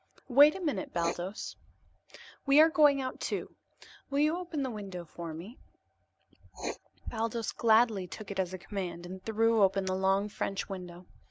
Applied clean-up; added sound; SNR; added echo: none; Writing; 18 dB; none.